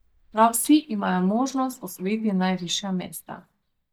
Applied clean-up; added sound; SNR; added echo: neural mask model DeepFilterNet 3.